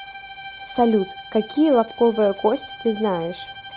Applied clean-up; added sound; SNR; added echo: none; Bowed string instrument; 15 dB; none.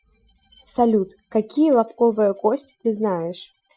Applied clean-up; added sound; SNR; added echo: classical method Wiener filter.